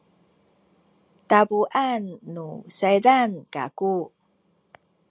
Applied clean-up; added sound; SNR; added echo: none; none; none; none.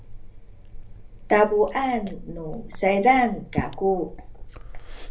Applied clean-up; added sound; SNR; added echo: none; Liquid; 11 dB; reverberation time 0.3 s.